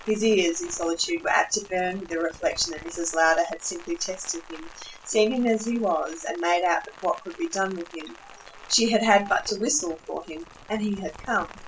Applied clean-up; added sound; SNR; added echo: none; Rain; 19 dB; none.